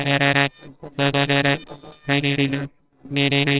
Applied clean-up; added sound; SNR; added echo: neural separator model SepFormer WHAMR!.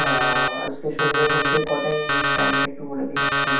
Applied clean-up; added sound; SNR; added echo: none; Alarm; -3 dB; reverberation time 0.7 s.